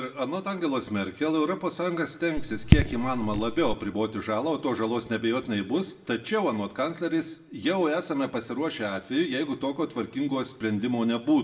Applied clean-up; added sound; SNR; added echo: none; Raindrop / Drip; -3 dB; reverberation time 0.6 s.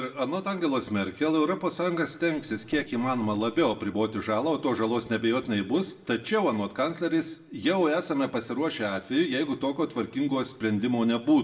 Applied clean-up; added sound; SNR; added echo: neural separator model SepFormer DNS4.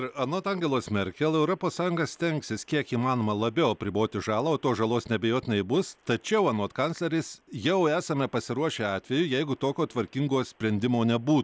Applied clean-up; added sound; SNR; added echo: none; none; none; none.